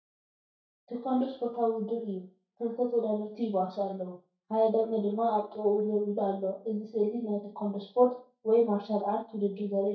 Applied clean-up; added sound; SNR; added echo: neural mask model DeepFilterNet 3.